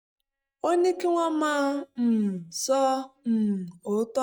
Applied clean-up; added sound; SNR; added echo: neural mask model DeepFilterNet 3.